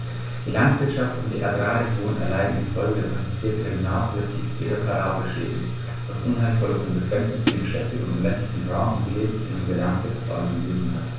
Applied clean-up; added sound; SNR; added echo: none; Hi-hat; 0 dB; reverberation time 0.4 s.